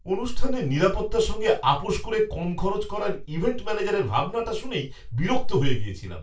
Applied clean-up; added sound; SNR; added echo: none; none; none; reverberation time 0.3 s.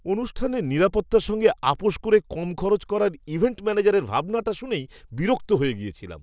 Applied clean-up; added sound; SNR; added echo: none; none; none; none.